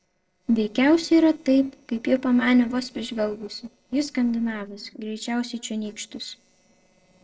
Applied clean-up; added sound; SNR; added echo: neural separator model SepFormer DNS4.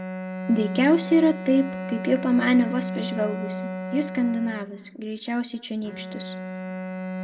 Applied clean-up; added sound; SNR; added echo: none; Bowed string instrument; 8 dB; reverberation time 1.3 s.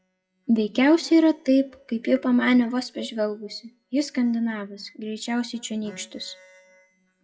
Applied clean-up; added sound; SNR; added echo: classical method WPE with log-MMSE.